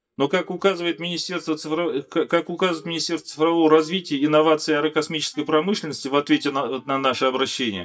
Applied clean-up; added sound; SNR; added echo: neural mask model DeepFilterNet 3.